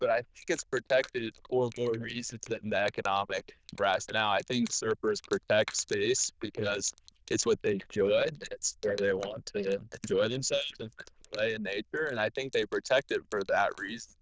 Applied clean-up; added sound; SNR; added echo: neural diffusion model UNIVERSE++.